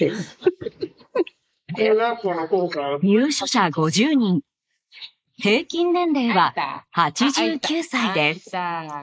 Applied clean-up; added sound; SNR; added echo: neural mask model Resemble Enhance denoiser.